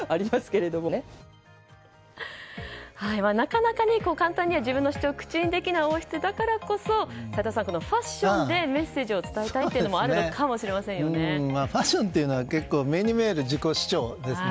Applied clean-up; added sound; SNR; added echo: none; none; none; none.